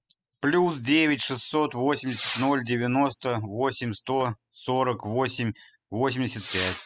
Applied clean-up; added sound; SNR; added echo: classical method spectral subtraction.